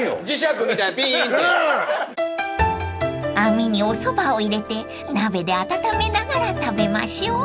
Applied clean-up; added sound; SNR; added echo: none; none; none; none.